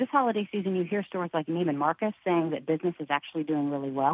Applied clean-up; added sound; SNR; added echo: none; none; none; none.